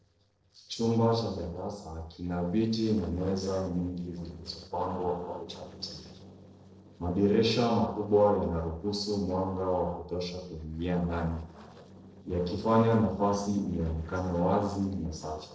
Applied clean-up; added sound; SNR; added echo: neural separator model SepFormer DNS4.